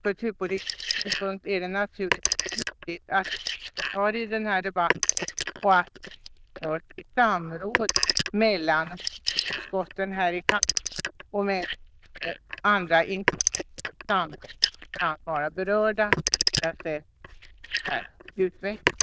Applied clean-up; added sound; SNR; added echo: neural diffusion model UNIVERSE++.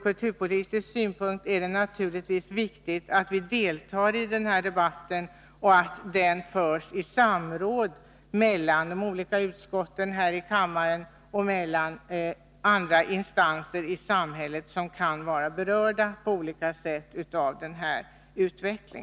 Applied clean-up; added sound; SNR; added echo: none; none; none; none.